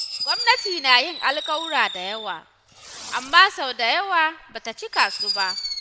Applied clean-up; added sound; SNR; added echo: none; Fireworks; 9 dB; none.